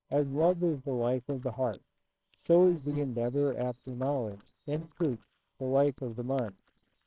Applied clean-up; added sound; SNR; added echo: neural separator model SepFormer WHAMR!.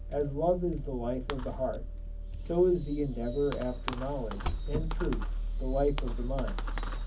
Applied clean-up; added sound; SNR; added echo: none; Fireworks; 1 dB; reverberation time 0.3 s.